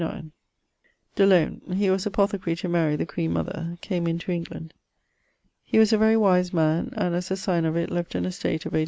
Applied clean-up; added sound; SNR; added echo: none; none; none; none.